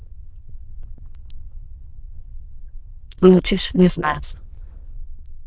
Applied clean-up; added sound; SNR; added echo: neural diffusion model UNIVERSE++.